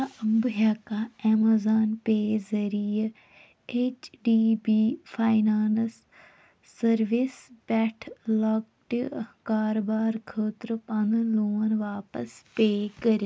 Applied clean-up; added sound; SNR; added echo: none; none; none; none.